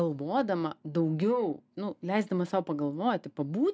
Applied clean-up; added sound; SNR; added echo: none; none; none; none.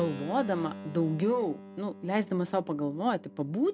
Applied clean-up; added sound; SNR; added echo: none; Keyboard (musical); 14 dB; none.